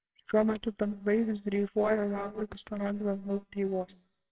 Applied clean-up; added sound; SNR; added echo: neural separator model SepFormer WHAMR!.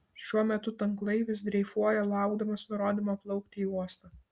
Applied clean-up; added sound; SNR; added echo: none; none; none; none.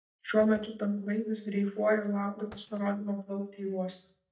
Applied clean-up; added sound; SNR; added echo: neural mask model DeepFilterNet 3.